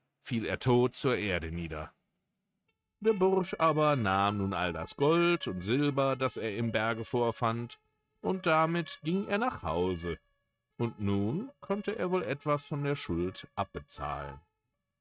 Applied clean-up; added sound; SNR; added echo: neural mask model RNNoise.